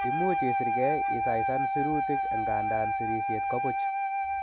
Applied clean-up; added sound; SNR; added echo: none; Wind instrument, woodwind instrument; -5 dB; none.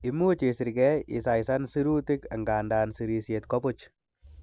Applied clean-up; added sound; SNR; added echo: none; none; none; none.